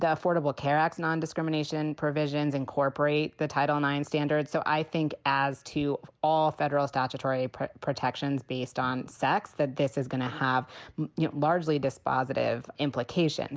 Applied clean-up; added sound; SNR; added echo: none; none; none; none.